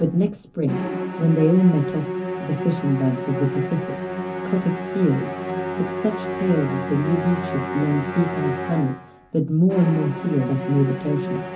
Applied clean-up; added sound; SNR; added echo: none; Musical instrument; 6 dB; reverberation time 0.3 s.